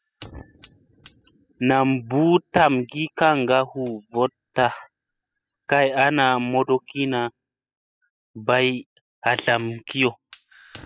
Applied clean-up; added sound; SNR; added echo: classical method spectral subtraction.